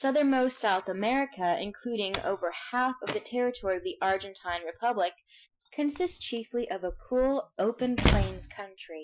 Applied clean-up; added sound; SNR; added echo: classical method Wiener filter.